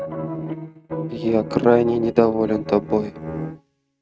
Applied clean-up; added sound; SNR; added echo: neural mask model RNNoise.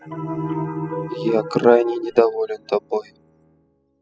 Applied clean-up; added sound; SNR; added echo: classical method spectral subtraction.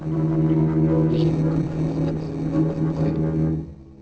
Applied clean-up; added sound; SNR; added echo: neural separator model SepFormer DNS4.